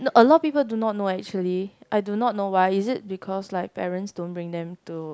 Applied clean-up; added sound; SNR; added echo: none; none; none; none.